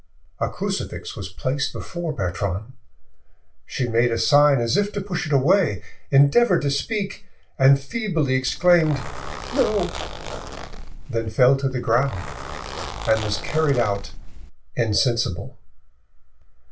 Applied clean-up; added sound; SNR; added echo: none; Zipper (clothing); 9 dB; reverberation time 0.2 s.